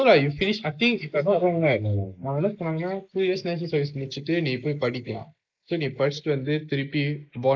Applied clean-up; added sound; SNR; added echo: neural mask model Resemble Enhance denoiser.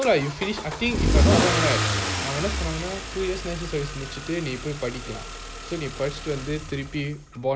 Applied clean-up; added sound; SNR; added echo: none; Engine starting / Accelerating, revving, vroom / Car; -1 dB; none.